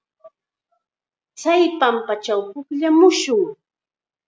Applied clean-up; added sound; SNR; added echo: none; none; none; none.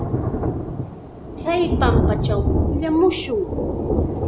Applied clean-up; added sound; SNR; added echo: none; Thunder; -3 dB; none.